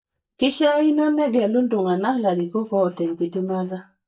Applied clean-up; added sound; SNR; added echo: neural mask model DeepFilterNet 3.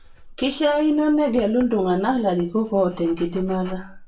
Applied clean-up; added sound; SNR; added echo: none; Writing; 18 dB; reverberation time 0.3 s.